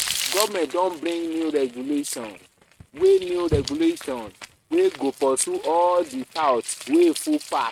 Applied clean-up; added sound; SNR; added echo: neural mask model RNNoise.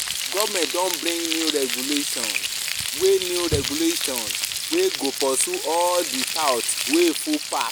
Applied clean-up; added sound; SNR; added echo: none; Frying (food); 2 dB; none.